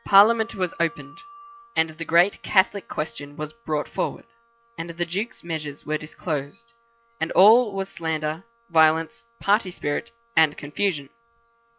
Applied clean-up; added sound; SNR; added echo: classical method log-MMSE.